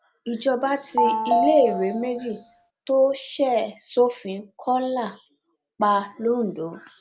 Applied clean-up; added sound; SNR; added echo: none; Telephone; 2 dB; none.